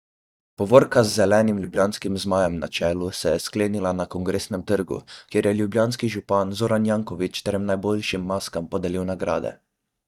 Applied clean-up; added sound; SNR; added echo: neural mask model DeepFilterNet 3.